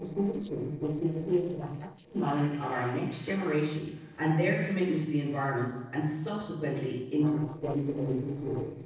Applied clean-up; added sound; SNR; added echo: neural separator model SepFormer DNS4.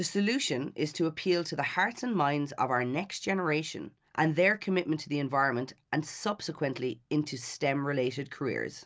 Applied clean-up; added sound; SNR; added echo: none; none; none; none.